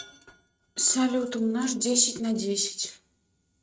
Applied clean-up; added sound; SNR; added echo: neural mask model RNNoise.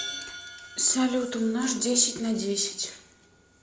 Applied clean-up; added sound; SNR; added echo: none; Hi-hat; 16 dB; none.